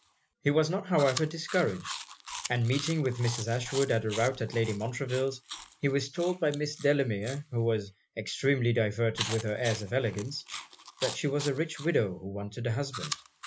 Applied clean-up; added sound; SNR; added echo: none; Chewing, mastication; 13 dB; none.